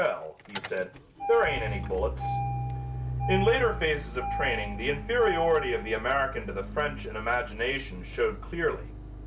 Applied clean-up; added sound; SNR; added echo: none; Engine starting; 5 dB; none.